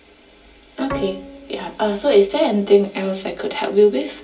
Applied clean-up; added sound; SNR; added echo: none; Bowed string instrument; 16 dB; reverberation time 0.3 s.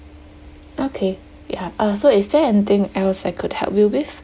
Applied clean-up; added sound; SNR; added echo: none; none; none; none.